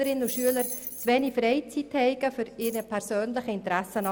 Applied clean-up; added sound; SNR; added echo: none; Keys jangling; 13 dB; none.